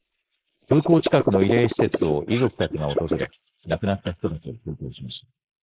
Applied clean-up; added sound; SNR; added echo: neural mask model Resemble Enhance denoiser.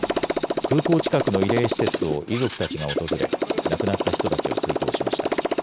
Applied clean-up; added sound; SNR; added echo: none; Motorcycle; -2 dB; none.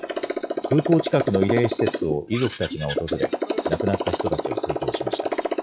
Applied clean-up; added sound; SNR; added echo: classical method log-MMSE.